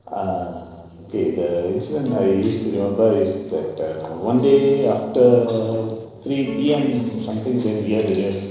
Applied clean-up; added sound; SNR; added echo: neural separator model SepFormer DNS4.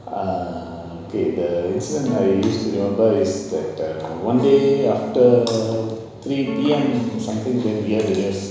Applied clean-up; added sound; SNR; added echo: none; Electric guitar / Strum; 10 dB; reverberation time 1.0 s.